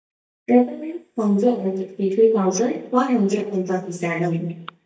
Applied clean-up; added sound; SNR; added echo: neural mask model DeepFilterNet 3.